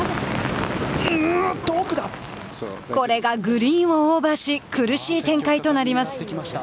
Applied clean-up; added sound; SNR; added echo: none; none; none; none.